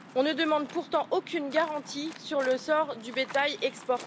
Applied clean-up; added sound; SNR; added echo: none; Waves, surf; 17 dB; none.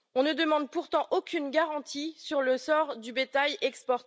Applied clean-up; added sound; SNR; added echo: none; none; none; none.